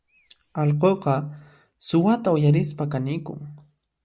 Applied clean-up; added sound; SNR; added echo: none; none; none; none.